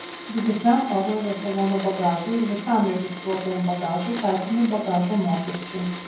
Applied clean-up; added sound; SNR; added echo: none; Domestic sounds, home sounds; 13 dB; reverberation time 0.9 s.